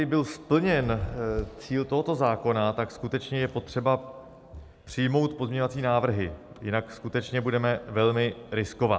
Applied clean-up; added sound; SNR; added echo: none; none; none; none.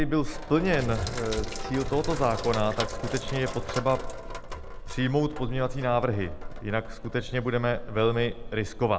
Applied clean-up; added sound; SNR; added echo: none; Sink (filling or washing); 6 dB; none.